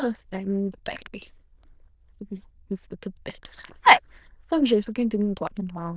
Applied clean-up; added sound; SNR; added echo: neural diffusion model UNIVERSE++.